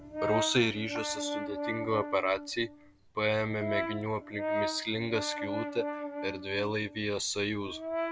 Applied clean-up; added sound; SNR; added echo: none; Brass instrument; 4 dB; none.